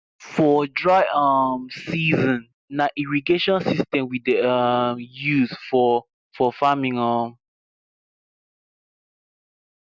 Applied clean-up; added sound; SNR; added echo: none; none; none; none.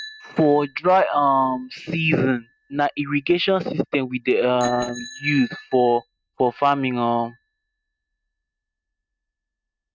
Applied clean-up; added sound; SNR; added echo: neural mask model RNNoise.